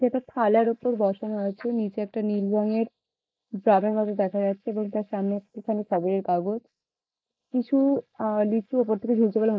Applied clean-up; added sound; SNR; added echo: neural mask model Resemble Enhance denoiser.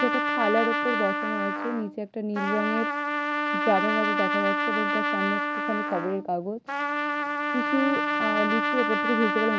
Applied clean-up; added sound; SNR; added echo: none; Trumpet; -2 dB; none.